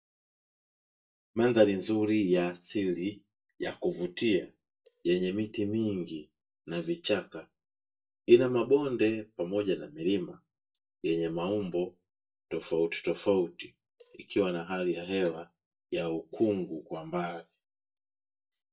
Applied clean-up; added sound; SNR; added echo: neural mask model DeepFilterNet 3.